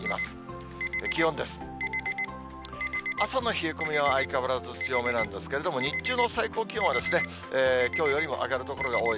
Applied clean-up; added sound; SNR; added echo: none; Alarm; 5 dB; none.